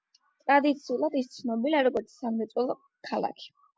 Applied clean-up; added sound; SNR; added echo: none; none; none; none.